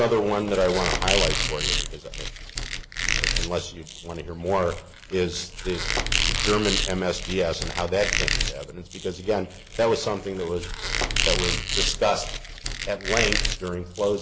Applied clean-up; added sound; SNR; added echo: none; Squeak; 1 dB; none.